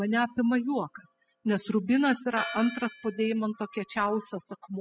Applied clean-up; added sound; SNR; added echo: classical method spectral subtraction.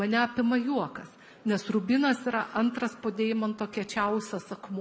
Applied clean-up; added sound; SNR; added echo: none; none; none; none.